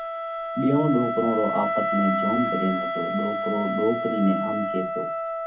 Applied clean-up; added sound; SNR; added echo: none; Wind instrument, woodwind instrument; 1 dB; reverberation time 0.3 s.